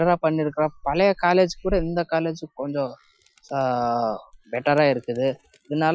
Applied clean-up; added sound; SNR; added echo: classical method Wiener filter.